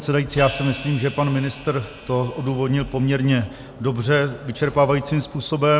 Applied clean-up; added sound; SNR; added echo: none; Hi-hat; 16 dB; none.